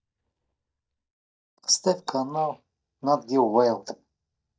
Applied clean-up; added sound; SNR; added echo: neural mask model DeepFilterNet 3.